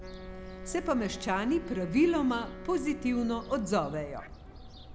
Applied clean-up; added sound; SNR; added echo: none; Wind instrument, woodwind instrument + Fowl; 12 dB; none.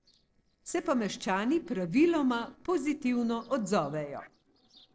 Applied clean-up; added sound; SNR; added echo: neural separator model SepFormer DNS4.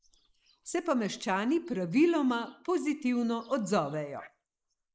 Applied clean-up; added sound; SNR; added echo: neural mask model Resemble Enhance denoiser.